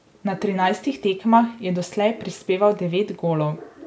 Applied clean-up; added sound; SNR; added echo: none; none; none; none.